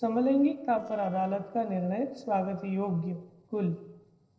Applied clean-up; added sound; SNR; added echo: neural separator model SepFormer DNS4.